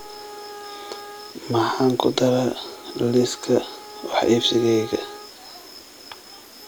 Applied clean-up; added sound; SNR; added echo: none; Wind instrument, woodwind instrument; 18 dB; none.